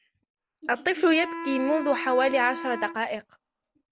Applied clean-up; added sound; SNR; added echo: none; Wind instrument, woodwind instrument; 11 dB; none.